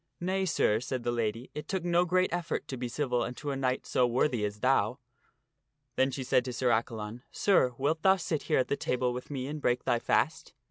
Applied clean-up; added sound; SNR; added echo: none; Cowbell; 14 dB; none.